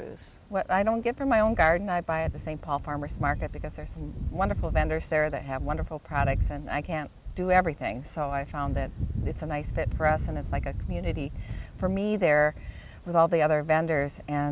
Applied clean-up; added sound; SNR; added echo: none; none; none; none.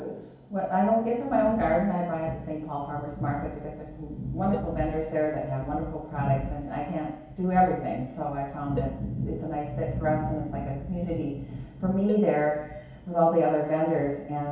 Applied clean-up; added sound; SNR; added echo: none; Cowbell; 15 dB; reverberation time 2.2 s.